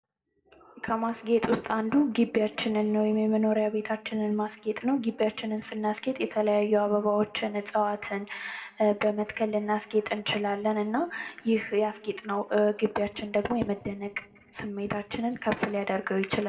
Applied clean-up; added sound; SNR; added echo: none; none; none; reverberation time 1.6 s.